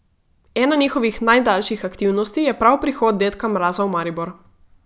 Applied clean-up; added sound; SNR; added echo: none; none; none; none.